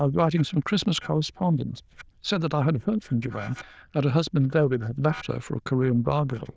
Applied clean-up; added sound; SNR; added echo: neural diffusion model UNIVERSE++.